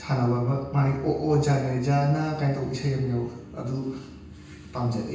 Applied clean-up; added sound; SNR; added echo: none; none; none; reverberation time 0.9 s.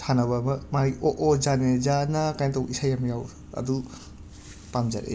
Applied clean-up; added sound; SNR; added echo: none; none; none; none.